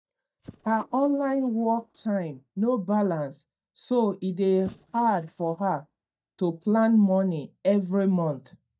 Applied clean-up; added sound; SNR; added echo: neural mask model DeepFilterNet 3.